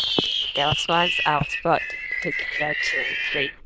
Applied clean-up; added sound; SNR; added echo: neural diffusion model UNIVERSE++.